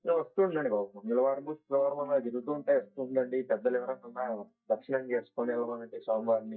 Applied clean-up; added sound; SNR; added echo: neural mask model DeepFilterNet 3.